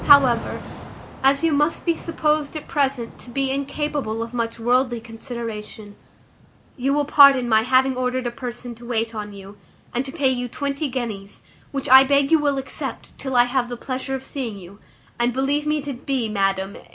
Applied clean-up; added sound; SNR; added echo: none; Thunder / Rain; 19 dB; none.